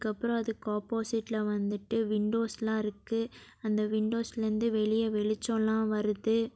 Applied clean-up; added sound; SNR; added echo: none; none; none; none.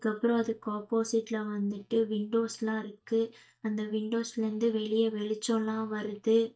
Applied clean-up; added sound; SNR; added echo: neural mask model DeepFilterNet 3.